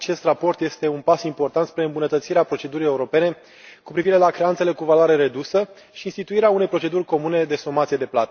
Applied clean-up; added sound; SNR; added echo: none; none; none; none.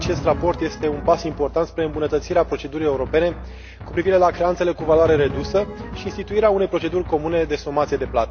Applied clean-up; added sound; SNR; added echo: none; Drum; 11 dB; none.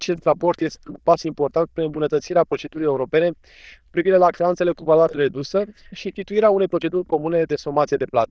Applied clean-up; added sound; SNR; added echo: neural diffusion model UNIVERSE++.